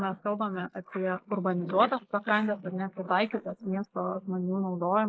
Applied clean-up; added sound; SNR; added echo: neural mask model Resemble Enhance denoiser.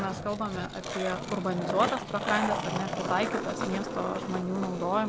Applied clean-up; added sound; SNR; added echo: none; Skateboard; 3 dB; none.